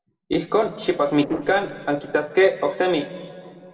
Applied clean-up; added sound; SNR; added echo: neural separator model SepFormer DNS4.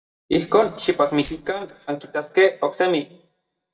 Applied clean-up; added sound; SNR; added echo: neural mask model DeepFilterNet 3.